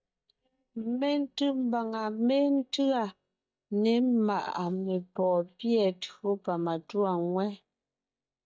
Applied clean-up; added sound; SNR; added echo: neural mask model DeepFilterNet 3.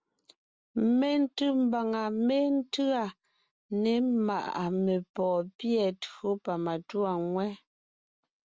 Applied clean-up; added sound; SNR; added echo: none; none; none; none.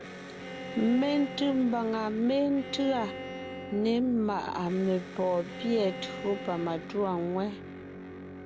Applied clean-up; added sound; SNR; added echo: none; Bowed string instrument + Electric guitar; 11 dB; none.